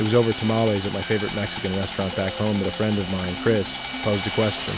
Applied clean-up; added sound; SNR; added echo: none; Sawing; 8 dB; none.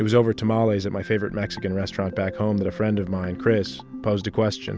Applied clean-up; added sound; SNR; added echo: none; none; none; none.